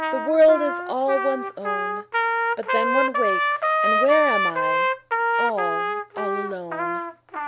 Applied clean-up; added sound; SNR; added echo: none; Trumpet; -1 dB; none.